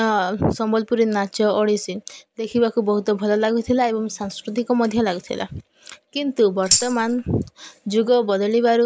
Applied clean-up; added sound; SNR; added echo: none; Tambourine; 2 dB; none.